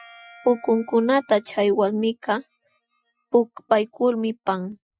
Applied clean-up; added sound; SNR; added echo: classical method Wiener filter.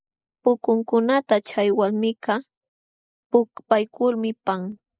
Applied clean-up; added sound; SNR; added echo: neural mask model Resemble Enhance denoiser.